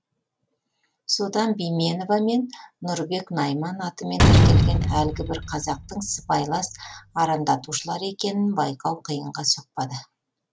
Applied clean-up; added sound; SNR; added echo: none; Slam; -5 dB; none.